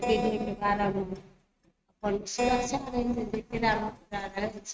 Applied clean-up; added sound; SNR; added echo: neural mask model RNNoise.